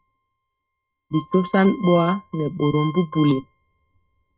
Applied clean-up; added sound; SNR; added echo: neural mask model RNNoise.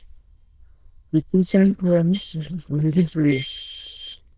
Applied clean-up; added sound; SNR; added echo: neural diffusion model UNIVERSE++.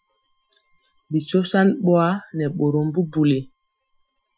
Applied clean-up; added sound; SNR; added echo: classical method Wiener filter.